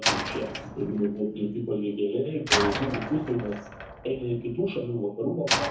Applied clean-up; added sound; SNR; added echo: none; Slam; 3 dB; reverberation time 0.5 s.